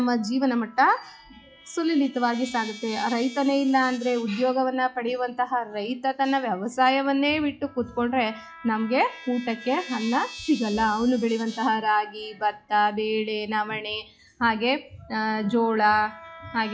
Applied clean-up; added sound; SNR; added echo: classical method log-MMSE.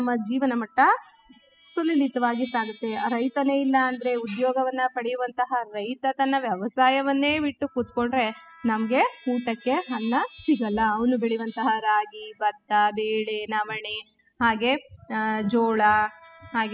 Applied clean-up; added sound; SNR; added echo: classical method spectral subtraction.